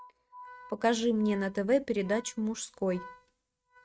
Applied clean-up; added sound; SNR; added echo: neural mask model RNNoise.